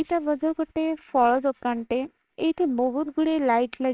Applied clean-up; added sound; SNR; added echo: neural separator model SepFormer WHAMR!.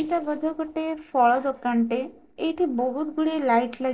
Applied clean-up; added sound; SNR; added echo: neural separator model SepFormer DNS4.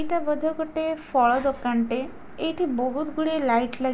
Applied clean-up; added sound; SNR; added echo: none; none; none; none.